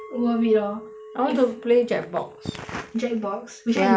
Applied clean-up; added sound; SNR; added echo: none; Chink, clink; 19 dB; none.